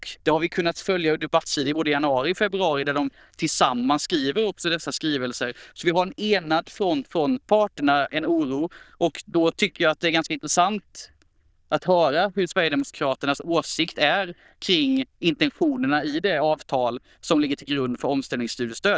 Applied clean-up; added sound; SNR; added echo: neural diffusion model UNIVERSE++.